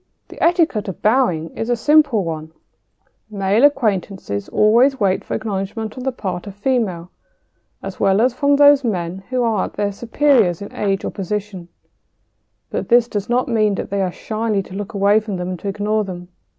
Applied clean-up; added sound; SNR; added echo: none; Fart; 19 dB; none.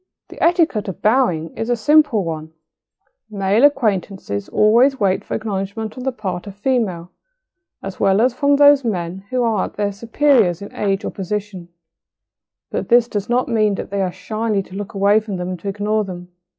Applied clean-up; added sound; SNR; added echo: classical method log-MMSE.